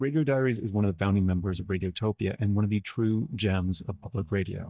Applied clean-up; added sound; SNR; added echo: neural mask model DeepFilterNet 3.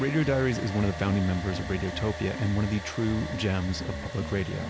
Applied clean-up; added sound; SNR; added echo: none; Domestic sounds, home sounds; 12 dB; none.